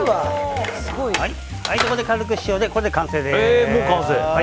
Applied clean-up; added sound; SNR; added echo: none; none; none; none.